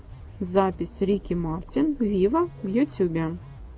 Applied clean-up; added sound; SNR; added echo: none; Musical instrument; 18 dB; none.